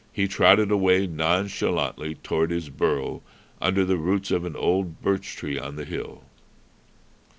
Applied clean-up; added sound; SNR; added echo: none; none; none; none.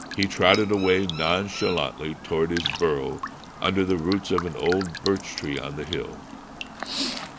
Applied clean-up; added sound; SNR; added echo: none; Raindrop + Chirp, tweet; 9 dB; none.